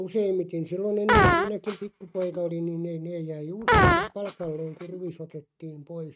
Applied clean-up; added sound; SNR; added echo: neural mask model RNNoise.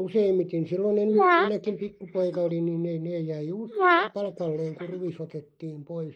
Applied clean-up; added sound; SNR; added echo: neural mask model Resemble Enhance denoiser.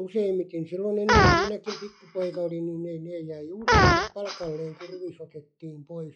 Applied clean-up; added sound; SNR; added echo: classical method log-MMSE.